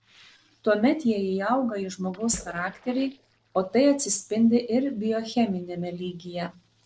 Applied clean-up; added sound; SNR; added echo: neural separator model SepFormer DNS4.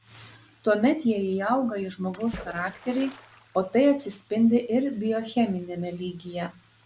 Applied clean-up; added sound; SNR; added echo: none; Splash, splatter; 18 dB; none.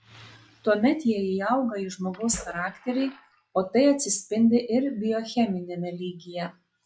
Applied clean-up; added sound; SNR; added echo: classical method log-MMSE.